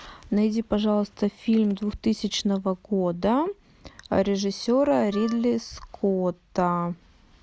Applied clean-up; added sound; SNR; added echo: none; Wind instrument, woodwind instrument; 18 dB; none.